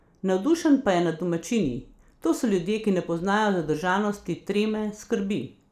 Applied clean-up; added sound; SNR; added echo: none; none; none; reverberation time 0.4 s.